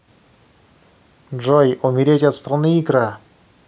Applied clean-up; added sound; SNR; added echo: none; none; none; none.